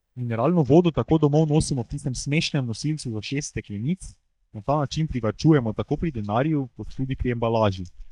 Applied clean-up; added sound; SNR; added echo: neural mask model DeepFilterNet 3.